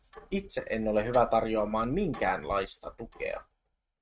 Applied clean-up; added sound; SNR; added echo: neural mask model RNNoise.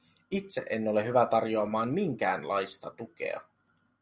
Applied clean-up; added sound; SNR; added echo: none; none; none; none.